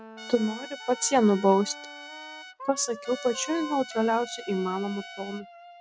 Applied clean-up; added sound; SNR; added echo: none; Trumpet + Wind instrument, woodwind instrument; 14 dB; none.